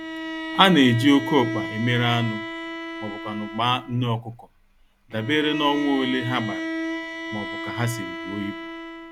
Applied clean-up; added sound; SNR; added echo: none; Bowed string instrument; 8 dB; none.